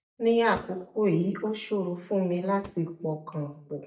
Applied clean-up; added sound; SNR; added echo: neural mask model DeepFilterNet 3.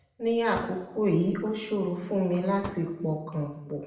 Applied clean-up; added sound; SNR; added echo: none; Fireworks; 16 dB; reverberation time 0.7 s.